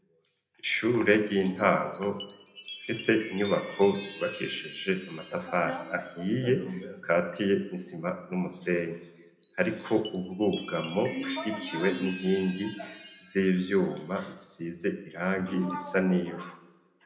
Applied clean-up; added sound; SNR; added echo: none; Chime; 14 dB; reverberation time 0.9 s.